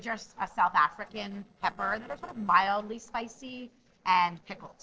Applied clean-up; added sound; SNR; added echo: neural separator model SepFormer DNS4.